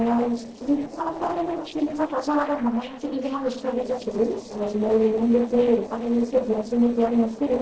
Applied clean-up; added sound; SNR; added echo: neural separator model SepFormer DNS4.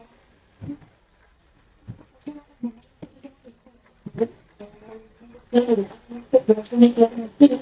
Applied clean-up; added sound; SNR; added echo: neural mask model DeepFilterNet 3.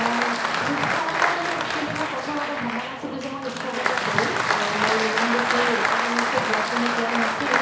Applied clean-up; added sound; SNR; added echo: none; Applause; -4 dB; reverberation time 0.6 s.